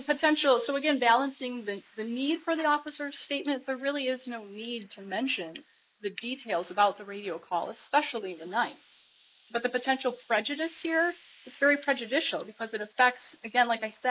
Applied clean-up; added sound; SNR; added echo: neural mask model Resemble Enhance denoiser.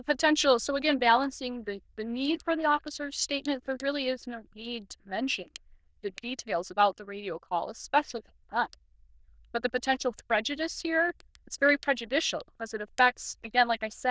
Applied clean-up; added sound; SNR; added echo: neural diffusion model UNIVERSE++.